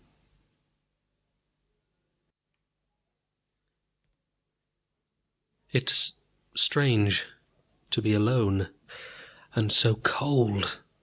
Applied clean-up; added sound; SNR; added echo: none; none; none; none.